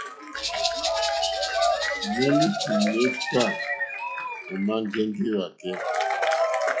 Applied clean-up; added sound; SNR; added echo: classical method log-MMSE.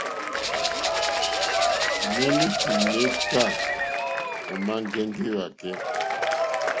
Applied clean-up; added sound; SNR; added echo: none; Applause / Crowd / Cheering + Rattle (instrument); -4 dB; none.